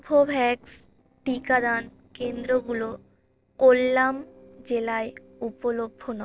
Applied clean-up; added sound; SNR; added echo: neural separator model SepFormer DNS4.